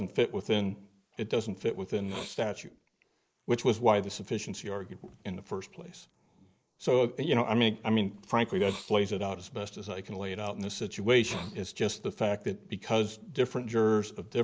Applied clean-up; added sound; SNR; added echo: neural mask model Resemble Enhance denoiser.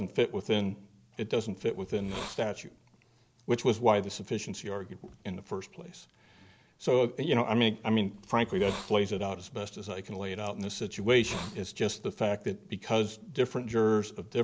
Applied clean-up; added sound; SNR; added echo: none; Hiss; 14 dB; none.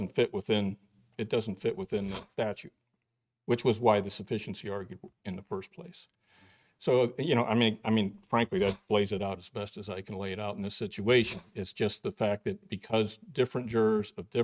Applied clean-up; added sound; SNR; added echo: neural mask model RNNoise.